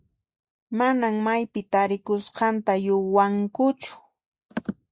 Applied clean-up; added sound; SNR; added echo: none; none; none; none.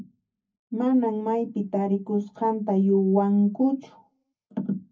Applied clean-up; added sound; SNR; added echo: none; none; none; reverberation time 0.3 s.